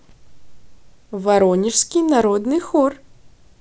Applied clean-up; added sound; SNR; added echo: none; none; none; none.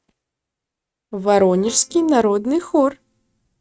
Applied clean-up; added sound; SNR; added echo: neural mask model RNNoise.